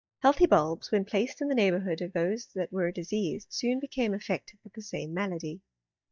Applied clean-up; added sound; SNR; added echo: neural mask model DeepFilterNet 3.